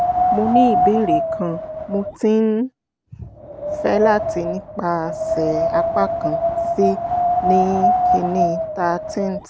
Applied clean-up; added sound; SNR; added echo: none; Wind; -1 dB; none.